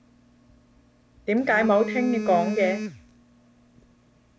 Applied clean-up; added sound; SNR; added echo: none; Telephone; 8 dB; none.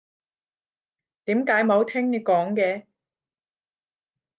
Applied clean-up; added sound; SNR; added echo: none; none; none; none.